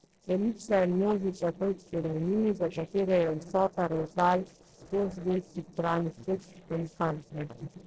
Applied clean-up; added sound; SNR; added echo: neural separator model SepFormer DNS4.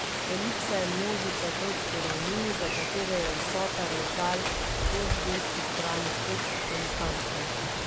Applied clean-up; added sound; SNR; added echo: none; Rain; -4 dB; none.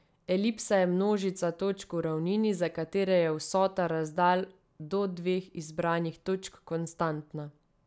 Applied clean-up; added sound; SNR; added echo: none; none; none; none.